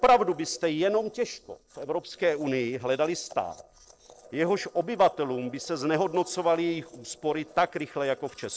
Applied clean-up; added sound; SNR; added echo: neural separator model SepFormer DNS4.